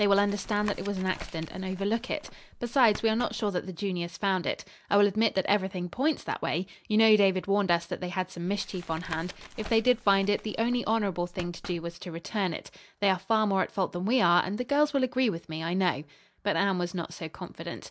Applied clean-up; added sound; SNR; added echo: none; Tap; 17 dB; none.